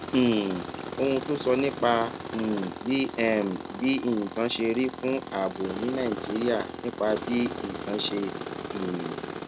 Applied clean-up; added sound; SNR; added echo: none; Tools; 8 dB; none.